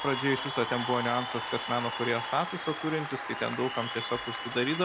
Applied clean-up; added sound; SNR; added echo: none; Applause / Cheering; 5 dB; none.